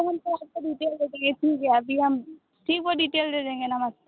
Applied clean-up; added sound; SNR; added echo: none; none; none; none.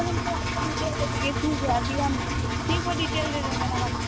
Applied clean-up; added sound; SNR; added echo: none; Engine; -3 dB; none.